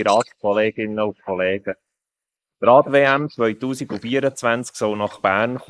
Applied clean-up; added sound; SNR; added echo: neural mask model Resemble Enhance denoiser.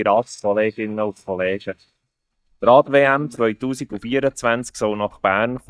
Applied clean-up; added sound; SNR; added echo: neural mask model DeepFilterNet 3.